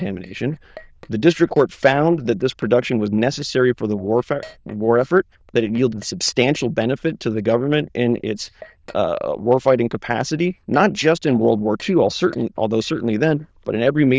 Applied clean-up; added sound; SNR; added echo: neural diffusion model UNIVERSE++.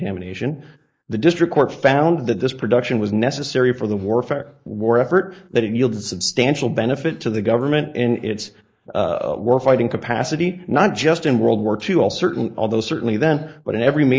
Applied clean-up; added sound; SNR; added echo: neural mask model Resemble Enhance denoiser.